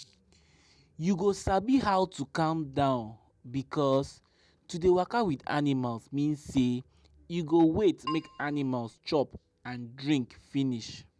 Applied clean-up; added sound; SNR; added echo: none; Keyboard (musical); 12 dB; none.